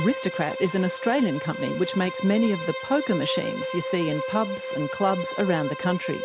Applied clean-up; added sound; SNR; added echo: none; Bowed string instrument; 6 dB; none.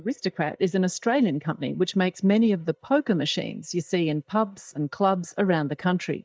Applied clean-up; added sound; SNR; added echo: neural mask model DeepFilterNet 3.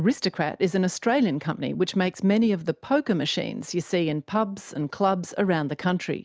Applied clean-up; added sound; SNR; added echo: none; none; none; none.